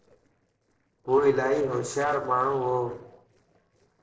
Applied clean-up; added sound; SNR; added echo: neural separator model SepFormer DNS4.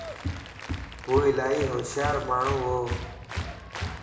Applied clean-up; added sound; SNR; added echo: none; Applause; 6 dB; reverberation time 1.0 s.